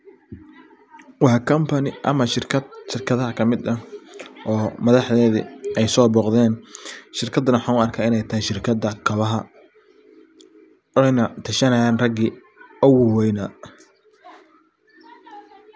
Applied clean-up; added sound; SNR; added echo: none; none; none; none.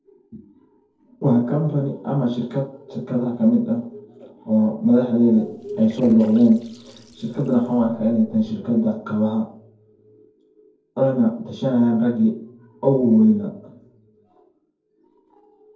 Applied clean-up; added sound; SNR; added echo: neural separator model SepFormer DNS4.